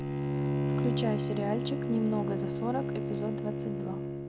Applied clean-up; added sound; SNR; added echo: none; Bowed string instrument; -2 dB; none.